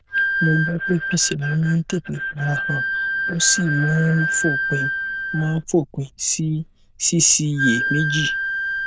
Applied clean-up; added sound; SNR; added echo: neural diffusion model UNIVERSE++.